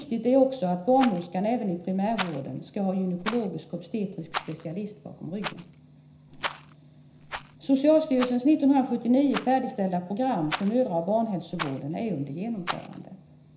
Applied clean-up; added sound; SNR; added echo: none; Rattle; 13 dB; reverberation time 0.5 s.